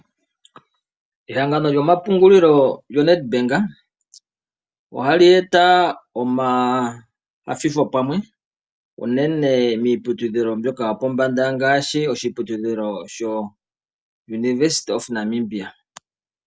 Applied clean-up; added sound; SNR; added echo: none; none; none; none.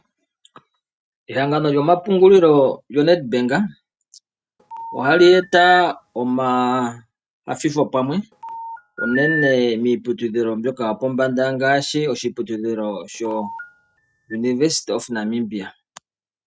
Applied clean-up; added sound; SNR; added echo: neural mask model RNNoise.